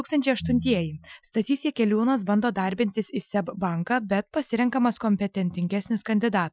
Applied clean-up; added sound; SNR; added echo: classical method Wiener filter.